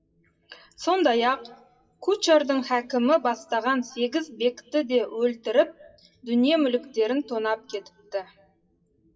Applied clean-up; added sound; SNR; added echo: classical method WPE with log-MMSE.